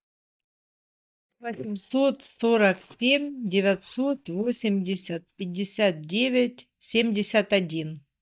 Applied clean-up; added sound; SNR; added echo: neural mask model DeepFilterNet 3.